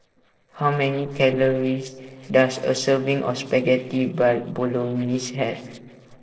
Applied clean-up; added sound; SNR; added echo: neural separator model SepFormer DNS4.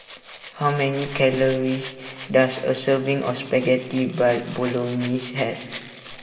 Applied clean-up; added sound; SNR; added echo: none; Rattle (instrument); 13 dB; reverberation time 2.6 s.